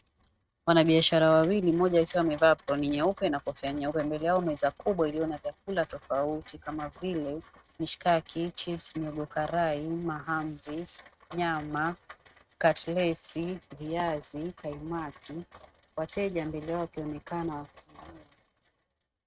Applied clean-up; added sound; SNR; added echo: neural mask model RNNoise.